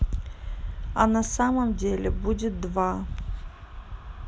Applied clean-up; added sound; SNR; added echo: none; none; none; none.